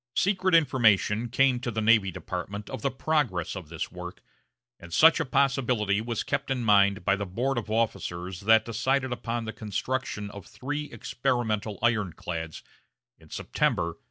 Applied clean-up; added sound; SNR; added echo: none; none; none; none.